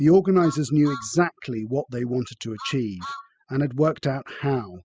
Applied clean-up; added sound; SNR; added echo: classical method spectral subtraction.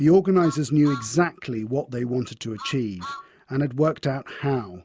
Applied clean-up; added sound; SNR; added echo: none; Truck; 18 dB; none.